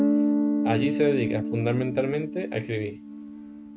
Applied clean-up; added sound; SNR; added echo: neural mask model RNNoise.